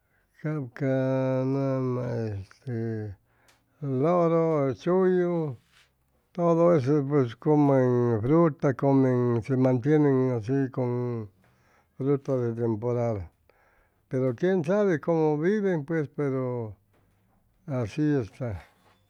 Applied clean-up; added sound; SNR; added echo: none; none; none; none.